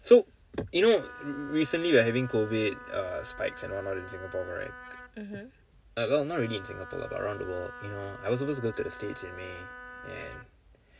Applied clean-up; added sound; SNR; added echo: none; Wind instrument, woodwind instrument; 16 dB; none.